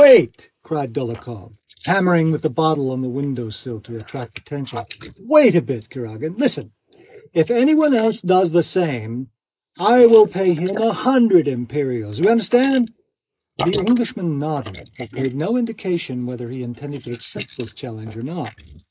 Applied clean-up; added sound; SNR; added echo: neural mask model Resemble Enhance denoiser.